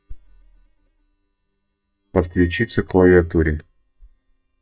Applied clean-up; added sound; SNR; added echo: neural mask model DeepFilterNet 3.